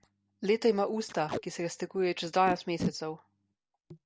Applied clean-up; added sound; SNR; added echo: none; Packing tape, duct tape; 11 dB; none.